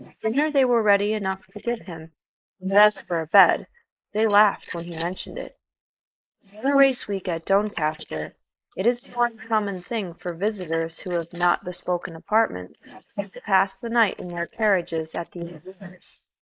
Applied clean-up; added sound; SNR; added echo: neural mask model Resemble Enhance denoiser.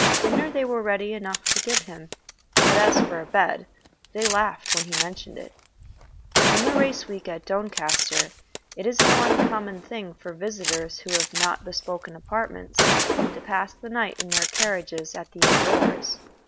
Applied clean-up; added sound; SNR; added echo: none; Gunshot, gunfire; -3 dB; none.